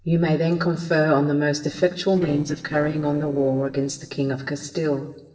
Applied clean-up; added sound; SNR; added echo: neural separator model SepFormer DNS4.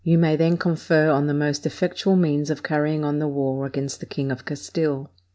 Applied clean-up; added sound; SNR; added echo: none; none; none; none.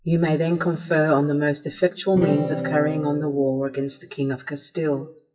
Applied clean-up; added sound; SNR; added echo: classical method WPE with log-MMSE.